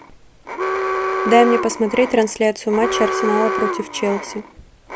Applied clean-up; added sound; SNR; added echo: none; Alarm; 4 dB; none.